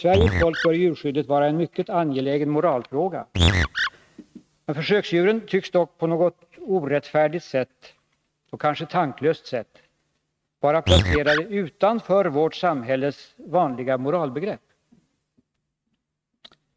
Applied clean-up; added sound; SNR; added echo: neural mask model RNNoise.